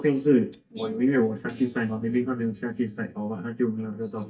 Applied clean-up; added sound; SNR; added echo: neural mask model DeepFilterNet 3.